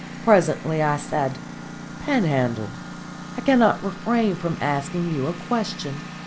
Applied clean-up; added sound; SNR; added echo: none; Engine; 12 dB; none.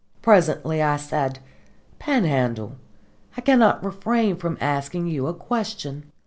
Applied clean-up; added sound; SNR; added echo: none; none; none; none.